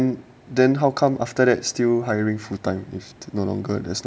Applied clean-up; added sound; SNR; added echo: none; none; none; none.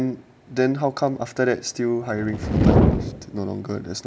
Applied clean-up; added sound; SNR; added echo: none; Fire; -3 dB; none.